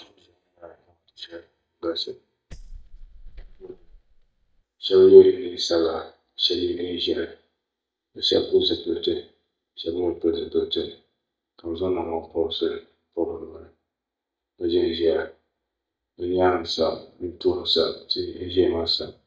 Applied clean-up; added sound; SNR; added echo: neural mask model DeepFilterNet 3.